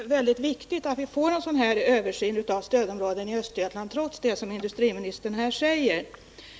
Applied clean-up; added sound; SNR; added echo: none; none; none; none.